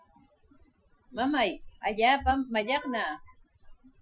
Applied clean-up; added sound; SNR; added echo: classical method Wiener filter.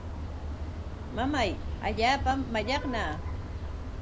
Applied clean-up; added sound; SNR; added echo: none; Vehicle horn, car horn, honking; 3 dB; none.